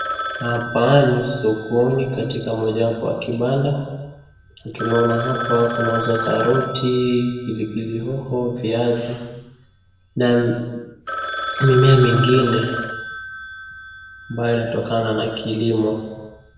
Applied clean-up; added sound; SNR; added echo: none; Telephone; 10 dB; reverberation time 1.1 s.